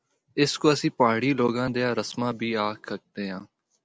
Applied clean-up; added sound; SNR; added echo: none; none; none; none.